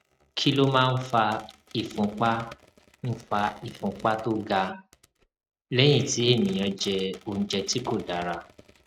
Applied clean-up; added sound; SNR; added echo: neural mask model RNNoise.